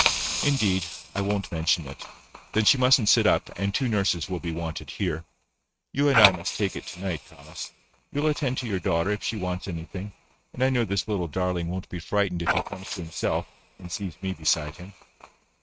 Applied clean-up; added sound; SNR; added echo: neural mask model RNNoise.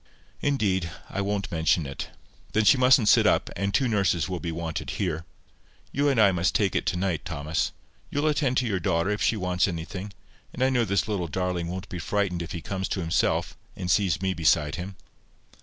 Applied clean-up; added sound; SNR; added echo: none; none; none; none.